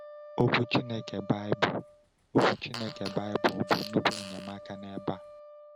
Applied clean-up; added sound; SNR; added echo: none; Fart + Wind instrument, woodwind instrument; 13 dB; none.